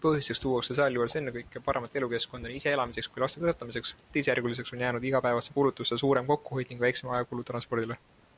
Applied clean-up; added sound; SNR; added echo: none; none; none; none.